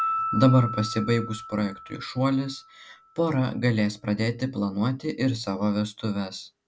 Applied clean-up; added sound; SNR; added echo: none; Piano; 11 dB; none.